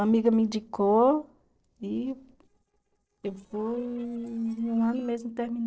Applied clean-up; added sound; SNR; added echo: neural separator model SepFormer DNS4.